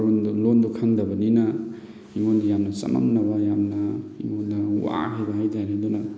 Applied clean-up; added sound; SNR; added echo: none; none; none; none.